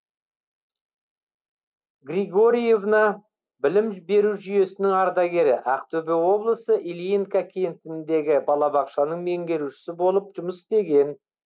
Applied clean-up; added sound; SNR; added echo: none; none; none; none.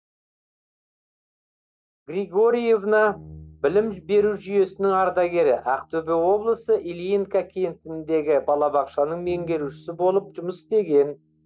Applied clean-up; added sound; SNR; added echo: neural mask model DeepFilterNet 3.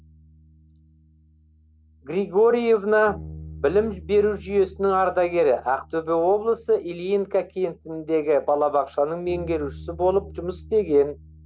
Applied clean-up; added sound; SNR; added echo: none; Bass guitar; 20 dB; none.